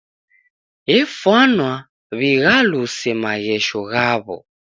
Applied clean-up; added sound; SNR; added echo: none; none; none; none.